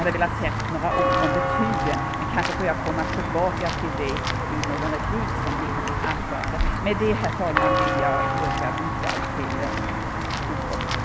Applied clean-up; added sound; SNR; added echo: none; Walk, footsteps / Bell; -3 dB; none.